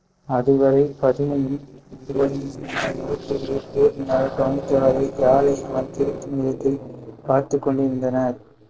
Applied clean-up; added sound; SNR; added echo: neural separator model SepFormer DNS4.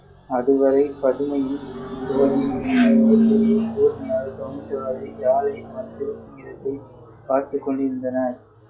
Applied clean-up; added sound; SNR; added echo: classical method log-MMSE.